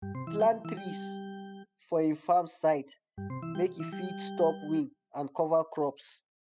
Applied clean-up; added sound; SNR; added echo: classical method spectral subtraction.